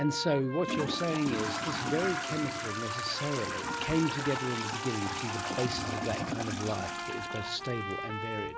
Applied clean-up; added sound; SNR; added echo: none; Trumpet + Trickle, dribble / Toilet flush; 2 dB; none.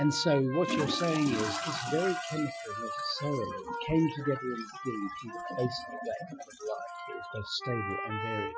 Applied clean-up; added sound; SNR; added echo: classical method Wiener filter.